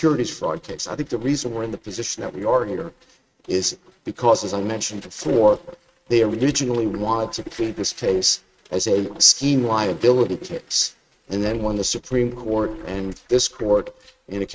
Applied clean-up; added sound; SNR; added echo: neural mask model RNNoise.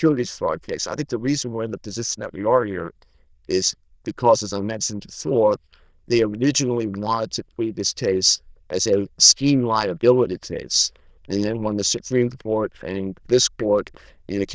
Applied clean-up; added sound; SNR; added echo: neural diffusion model UNIVERSE++.